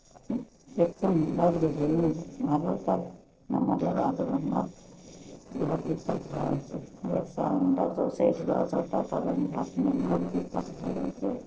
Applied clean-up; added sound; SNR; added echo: neural separator model SepFormer DNS4.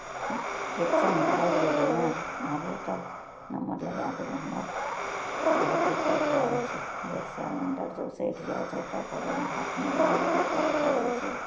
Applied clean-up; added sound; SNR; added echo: none; Breathing; -4 dB; reverberation time 0.5 s.